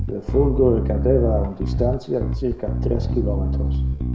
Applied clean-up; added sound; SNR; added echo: none; Bass guitar; -1 dB; reverberation time 1.2 s.